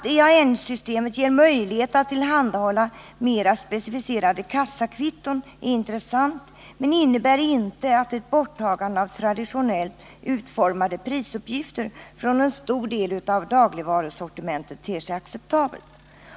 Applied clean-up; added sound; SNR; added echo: none; none; none; none.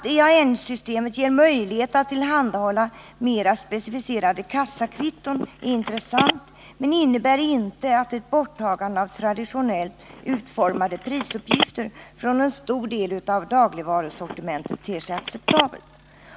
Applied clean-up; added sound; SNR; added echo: none; Telephone; 6 dB; none.